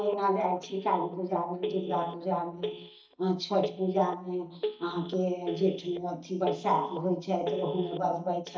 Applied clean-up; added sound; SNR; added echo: neural mask model DeepFilterNet 3.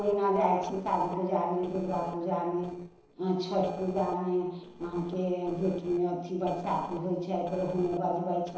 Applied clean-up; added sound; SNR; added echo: neural separator model SepFormer DNS4.